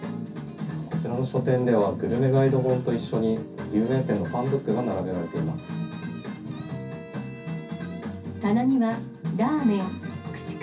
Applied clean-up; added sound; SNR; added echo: none; none; none; reverberation time 0.3 s.